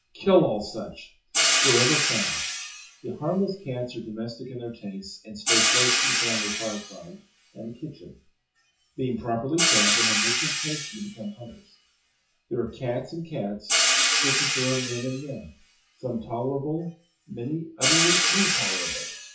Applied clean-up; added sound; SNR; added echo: classical method WPE with log-MMSE.